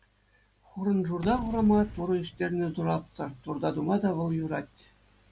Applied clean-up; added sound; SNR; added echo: none; Gunshot, gunfire / Boom; 15 dB; none.